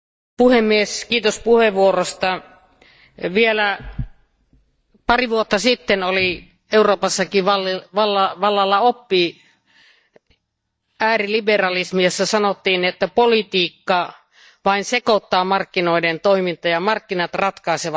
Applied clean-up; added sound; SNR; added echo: neural mask model DeepFilterNet 3.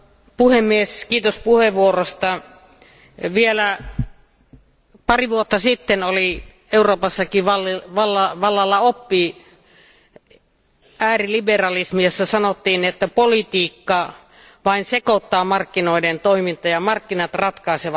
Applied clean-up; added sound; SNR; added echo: none; none; none; none.